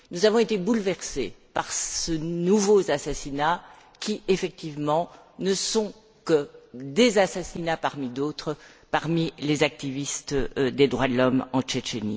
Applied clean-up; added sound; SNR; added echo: none; none; none; none.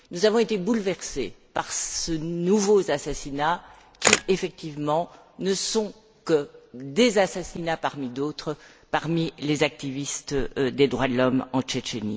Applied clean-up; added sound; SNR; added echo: none; Camera; 2 dB; none.